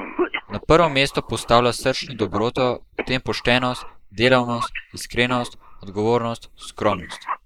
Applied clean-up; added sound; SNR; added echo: neural mask model Resemble Enhance denoiser.